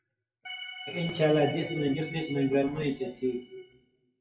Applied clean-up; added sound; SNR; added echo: classical method WPE with log-MMSE.